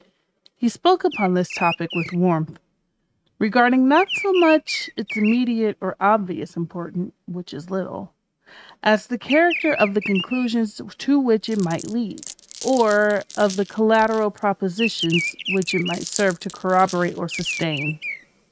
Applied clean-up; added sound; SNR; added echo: neural mask model RNNoise.